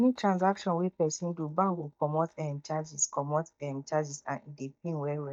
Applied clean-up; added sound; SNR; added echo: neural mask model DeepFilterNet 3.